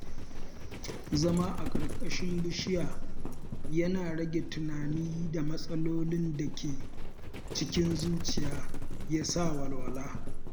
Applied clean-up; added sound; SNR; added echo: none; Livestock, farm animals, working animals; -3 dB; none.